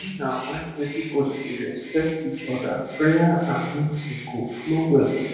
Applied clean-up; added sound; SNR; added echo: none; Bird; 16 dB; reverberation time 1.2 s.